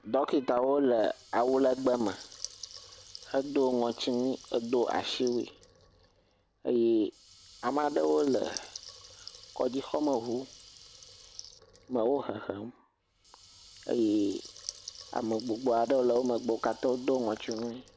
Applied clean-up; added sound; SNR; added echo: none; Water tap, faucet / Liquid; 20 dB; none.